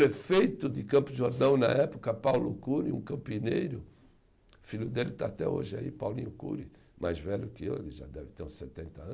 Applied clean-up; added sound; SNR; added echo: none; none; none; none.